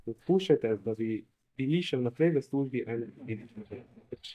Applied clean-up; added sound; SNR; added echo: neural mask model DeepFilterNet 3.